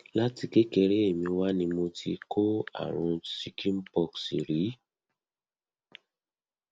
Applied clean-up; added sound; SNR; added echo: none; none; none; none.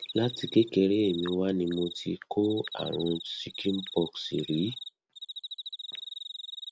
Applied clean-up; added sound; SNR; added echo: none; Cricket; 12 dB; none.